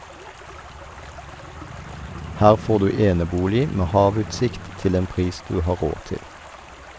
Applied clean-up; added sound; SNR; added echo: none; Motorcycle + Stream; 13 dB; none.